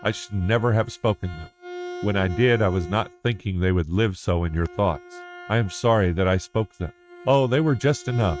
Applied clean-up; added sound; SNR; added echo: neural mask model RNNoise.